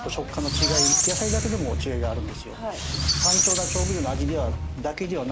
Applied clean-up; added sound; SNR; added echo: none; Squeak; -4 dB; none.